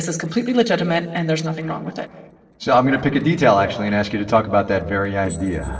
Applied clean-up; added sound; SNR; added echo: neural separator model SepFormer DNS4.